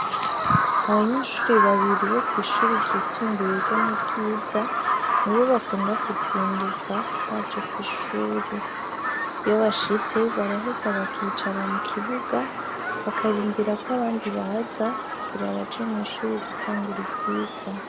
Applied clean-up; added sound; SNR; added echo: none; Bird vocalization, bird call, bird song; -1 dB; none.